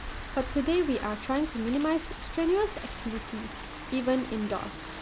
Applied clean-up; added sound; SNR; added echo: none; Rain; 9 dB; none.